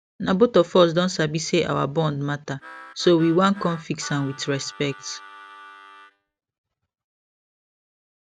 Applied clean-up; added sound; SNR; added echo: none; Harmonica; 19 dB; none.